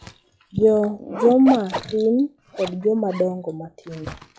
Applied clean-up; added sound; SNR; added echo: classical method log-MMSE.